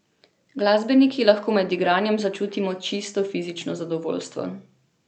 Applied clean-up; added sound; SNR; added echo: none; none; none; none.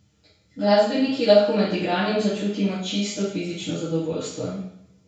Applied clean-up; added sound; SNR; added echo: none; none; none; reverberation time 0.6 s.